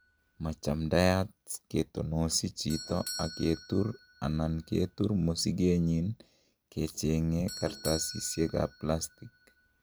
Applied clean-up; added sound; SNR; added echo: none; Doorbell; 17 dB; none.